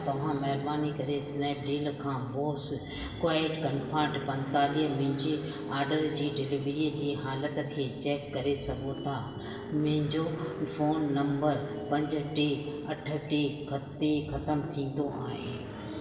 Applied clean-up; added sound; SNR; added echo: none; Car; 12 dB; reverberation time 1.9 s.